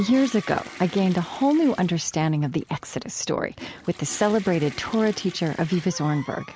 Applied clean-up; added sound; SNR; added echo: none; Toilet flush / Water + Cough; 18 dB; none.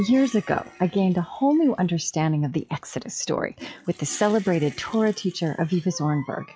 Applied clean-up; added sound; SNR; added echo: classical method log-MMSE.